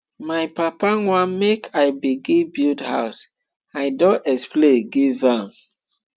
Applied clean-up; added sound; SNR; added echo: none; none; none; none.